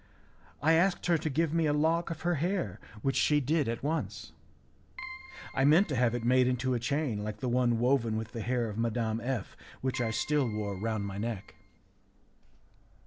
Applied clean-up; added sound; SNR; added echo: none; Keyboard (musical); 18 dB; none.